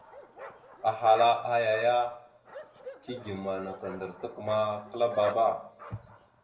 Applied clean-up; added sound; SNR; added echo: none; Bark; 17 dB; reverberation time 0.5 s.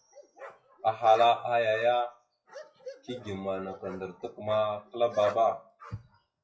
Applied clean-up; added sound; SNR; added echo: classical method WPE with log-MMSE.